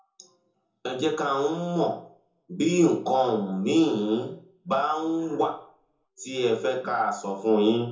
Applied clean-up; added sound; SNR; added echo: none; none; none; reverberation time 0.5 s.